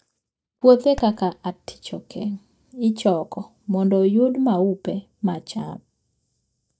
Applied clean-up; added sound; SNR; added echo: neural mask model DeepFilterNet 3.